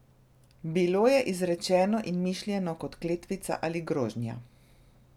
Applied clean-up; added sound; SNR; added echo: none; none; none; none.